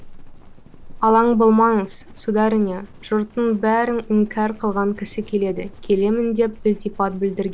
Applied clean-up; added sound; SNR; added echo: none; Livestock, farm animals, working animals; 17 dB; none.